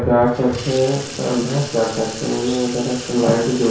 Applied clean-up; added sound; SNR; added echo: none; Sink (filling or washing) / Water tap, faucet; 12 dB; reverberation time 0.6 s.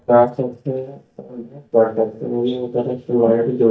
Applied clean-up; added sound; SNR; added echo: neural mask model DeepFilterNet 3.